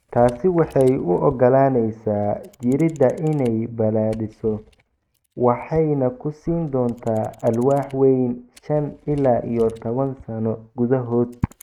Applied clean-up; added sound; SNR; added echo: neural mask model RNNoise.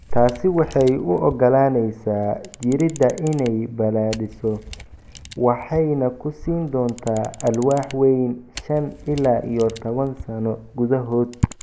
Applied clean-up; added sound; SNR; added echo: none; Camera; 17 dB; none.